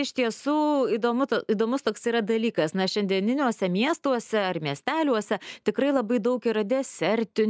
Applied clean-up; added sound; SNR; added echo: none; none; none; none.